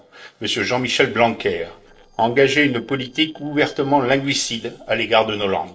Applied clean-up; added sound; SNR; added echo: neural separator model SepFormer DNS4.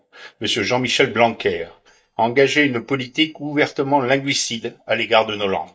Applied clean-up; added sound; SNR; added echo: neural mask model DeepFilterNet 3.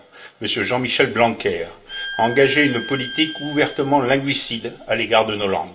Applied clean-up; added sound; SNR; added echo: none; Bowed string instrument; 13 dB; reverberation time 0.4 s.